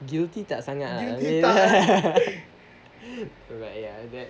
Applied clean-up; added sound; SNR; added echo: none; none; none; none.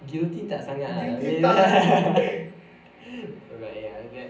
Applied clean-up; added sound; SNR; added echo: none; none; none; reverberation time 0.6 s.